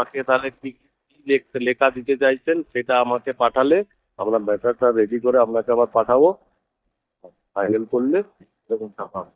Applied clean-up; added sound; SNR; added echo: neural mask model DeepFilterNet 3.